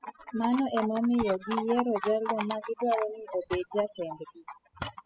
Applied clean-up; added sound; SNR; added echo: classical method spectral subtraction.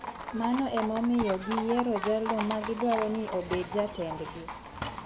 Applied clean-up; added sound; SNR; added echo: none; Livestock, farm animals, working animals; 6 dB; none.